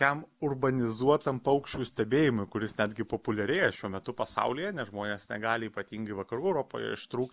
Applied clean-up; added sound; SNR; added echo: none; none; none; none.